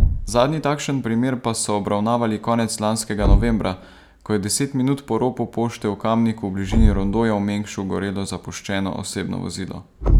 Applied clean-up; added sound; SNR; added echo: none; Thump, thud; 3 dB; none.